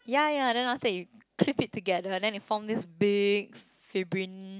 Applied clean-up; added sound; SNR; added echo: none; none; none; none.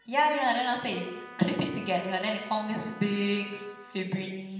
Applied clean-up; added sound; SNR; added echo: none; Trumpet; 18 dB; reverberation time 1.1 s.